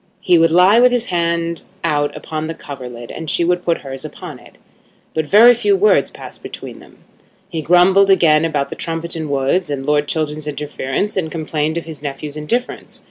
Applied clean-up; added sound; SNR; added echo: none; none; none; none.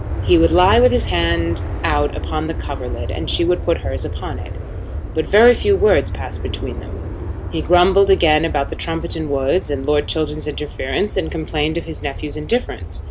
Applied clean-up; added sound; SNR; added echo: none; Aircraft; 6 dB; none.